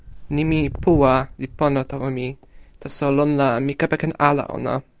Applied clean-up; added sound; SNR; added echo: none; Walk, footsteps; 15 dB; none.